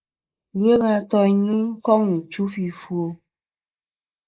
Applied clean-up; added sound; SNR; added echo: neural mask model Resemble Enhance denoiser.